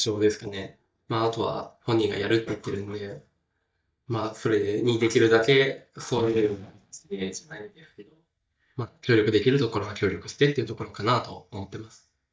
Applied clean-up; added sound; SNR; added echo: neural mask model DeepFilterNet 3.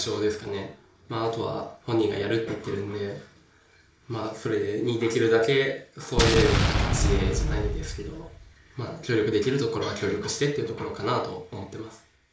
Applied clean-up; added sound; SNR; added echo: none; Explosion; -2 dB; reverberation time 0.4 s.